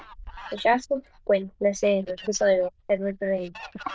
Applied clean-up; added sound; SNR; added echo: neural diffusion model UNIVERSE++.